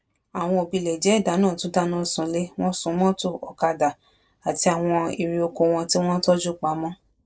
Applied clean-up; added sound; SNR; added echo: neural mask model Resemble Enhance denoiser.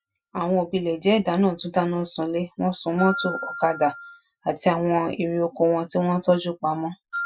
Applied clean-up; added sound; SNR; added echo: classical method Wiener filter.